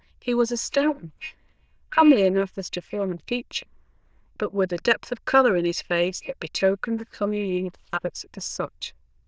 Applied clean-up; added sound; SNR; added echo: neural diffusion model UNIVERSE++.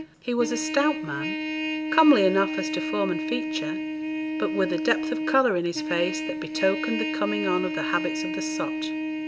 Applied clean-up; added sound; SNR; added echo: none; Trumpet; 3 dB; none.